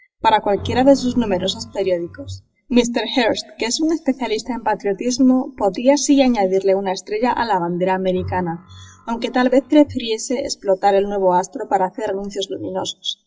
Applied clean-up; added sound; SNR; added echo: classical method WPE with log-MMSE.